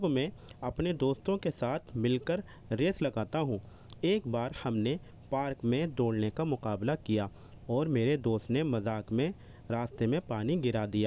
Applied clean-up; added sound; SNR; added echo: none; none; none; none.